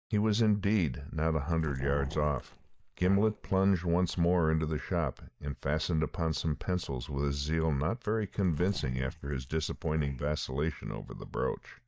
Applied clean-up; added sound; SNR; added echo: neural mask model DeepFilterNet 3.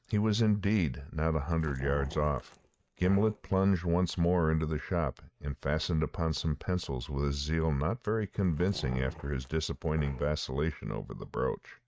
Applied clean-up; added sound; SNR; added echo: neural mask model RNNoise.